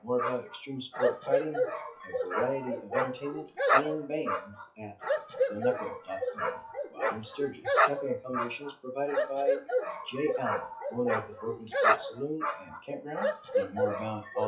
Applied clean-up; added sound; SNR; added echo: classical method WPE with log-MMSE.